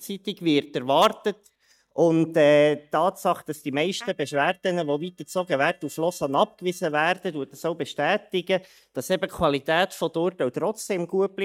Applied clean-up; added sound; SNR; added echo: neural mask model DeepFilterNet 3.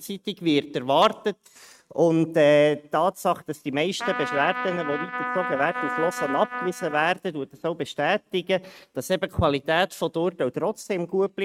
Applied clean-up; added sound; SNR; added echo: neural mask model RNNoise.